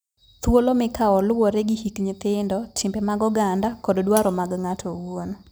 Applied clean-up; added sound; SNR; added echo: none; Cutlery, silverware; 14 dB; none.